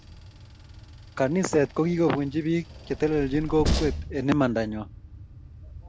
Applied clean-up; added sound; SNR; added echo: none; Train; 8 dB; none.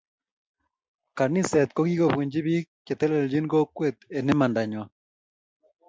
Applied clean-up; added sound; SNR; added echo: none; none; none; none.